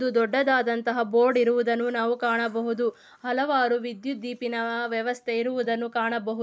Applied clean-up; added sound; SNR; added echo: none; none; none; none.